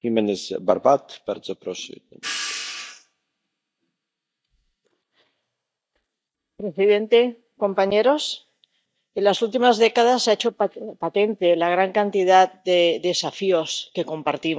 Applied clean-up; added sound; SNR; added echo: neural mask model DeepFilterNet 3.